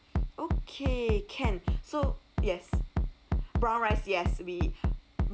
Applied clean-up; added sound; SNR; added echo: none; Bass drum; -4 dB; none.